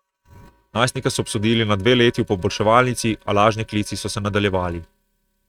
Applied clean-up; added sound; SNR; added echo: neural mask model RNNoise.